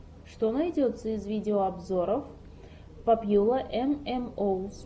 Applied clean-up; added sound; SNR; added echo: none; none; none; none.